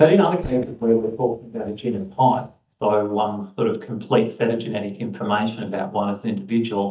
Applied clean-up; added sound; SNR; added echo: neural mask model DeepFilterNet 3.